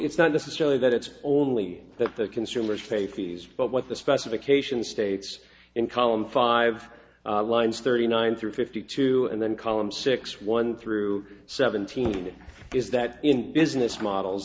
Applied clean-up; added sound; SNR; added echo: none; none; none; none.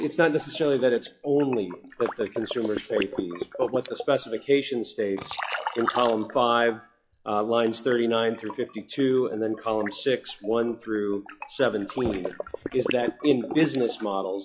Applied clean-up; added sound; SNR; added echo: classical method log-MMSE.